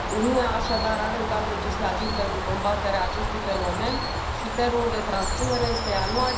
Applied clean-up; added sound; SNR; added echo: none; Bird; 0 dB; reverberation time 0.6 s.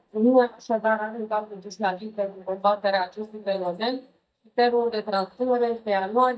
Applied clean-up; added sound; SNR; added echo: neural mask model DeepFilterNet 3.